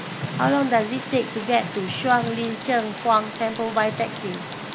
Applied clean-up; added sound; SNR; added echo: none; Tick; 8 dB; none.